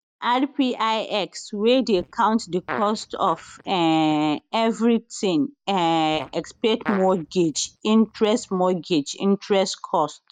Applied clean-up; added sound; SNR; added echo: neural mask model DeepFilterNet 3.